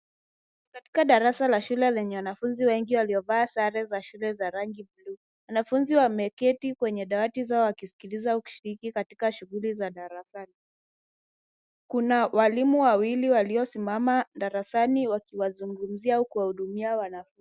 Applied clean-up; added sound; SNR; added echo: none; none; none; none.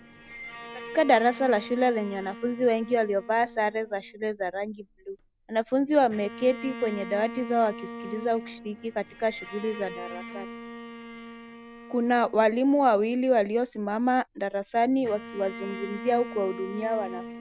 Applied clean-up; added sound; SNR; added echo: none; Bowed string instrument; 14 dB; none.